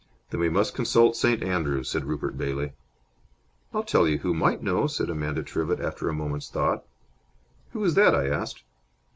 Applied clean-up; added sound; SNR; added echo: none; none; none; none.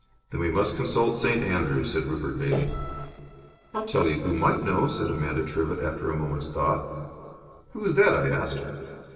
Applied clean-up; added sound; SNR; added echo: neural separator model SepFormer DNS4.